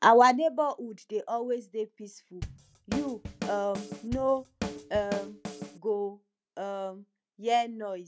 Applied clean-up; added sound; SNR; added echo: none; Drum / Drum kit; 9 dB; none.